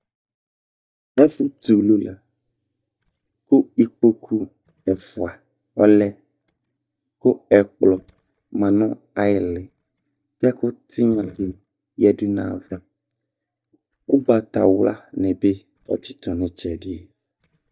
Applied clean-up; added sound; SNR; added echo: neural mask model DeepFilterNet 3.